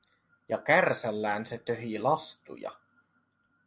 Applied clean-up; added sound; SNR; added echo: none; none; none; none.